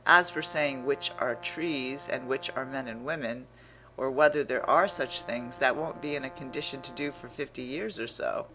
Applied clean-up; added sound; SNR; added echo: none; Brass instrument; 18 dB; none.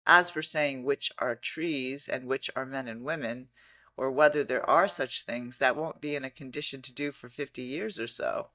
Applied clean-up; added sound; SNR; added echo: neural mask model DeepFilterNet 3.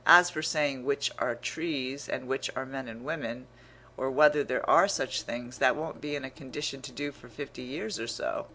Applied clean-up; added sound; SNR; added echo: none; none; none; none.